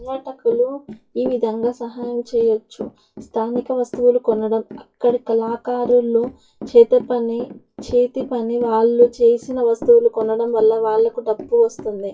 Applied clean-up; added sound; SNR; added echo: classical method WPE with log-MMSE.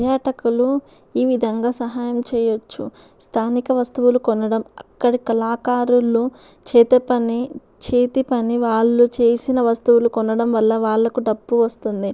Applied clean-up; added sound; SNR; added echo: none; none; none; none.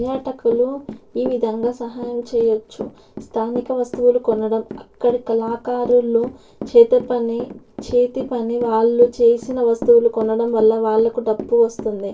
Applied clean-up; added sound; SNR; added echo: none; Walk, footsteps / Run; 16 dB; reverberation time 0.2 s.